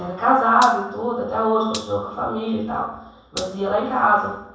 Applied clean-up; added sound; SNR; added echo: none; Gunshot, gunfire; 18 dB; reverberation time 0.7 s.